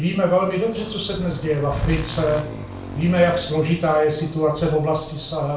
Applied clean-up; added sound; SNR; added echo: none; Motorcycle / Engine; 15 dB; reverberation time 0.4 s.